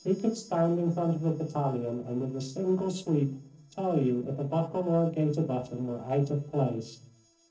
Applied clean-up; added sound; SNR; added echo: neural separator model SepFormer DNS4.